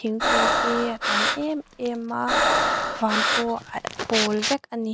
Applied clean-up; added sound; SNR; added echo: none; Breathing; -3 dB; none.